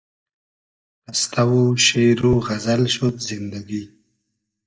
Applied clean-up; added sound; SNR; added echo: neural mask model DeepFilterNet 3.